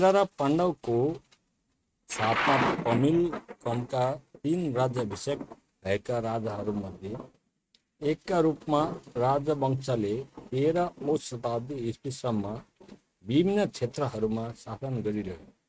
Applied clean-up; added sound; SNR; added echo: neural mask model RNNoise.